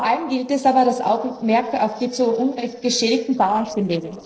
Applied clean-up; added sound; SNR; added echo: neural separator model SepFormer DNS4.